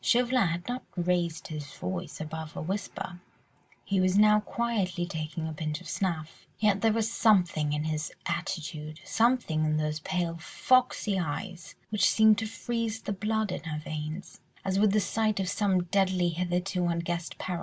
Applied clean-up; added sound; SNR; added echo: none; none; none; none.